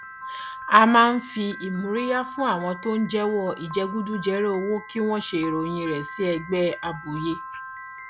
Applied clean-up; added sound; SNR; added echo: none; Piano; 13 dB; none.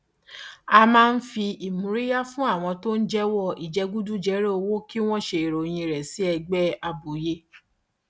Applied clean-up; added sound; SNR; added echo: none; none; none; none.